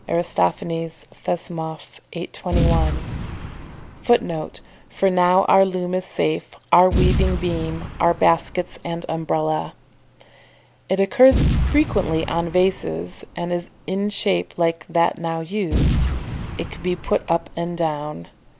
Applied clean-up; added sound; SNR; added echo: none; Boom; 5 dB; none.